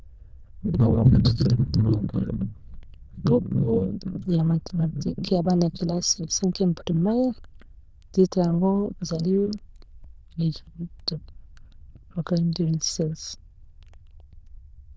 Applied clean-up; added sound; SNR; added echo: neural diffusion model UNIVERSE++.